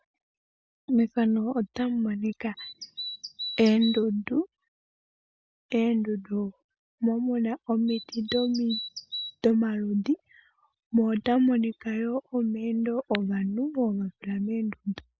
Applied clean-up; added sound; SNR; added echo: none; Bird vocalization, bird call, bird song; 10 dB; none.